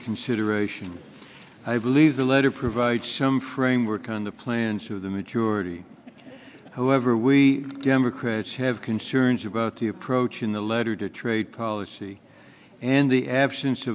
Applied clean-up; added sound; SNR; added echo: none; none; none; none.